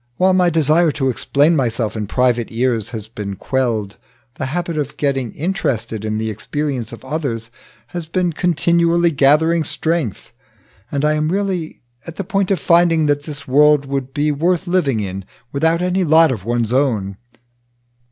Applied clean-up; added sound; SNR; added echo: none; none; none; none.